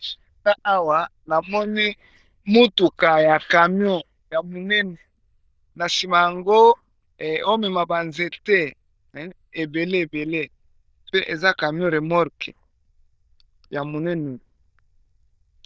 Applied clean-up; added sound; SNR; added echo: neural diffusion model UNIVERSE++.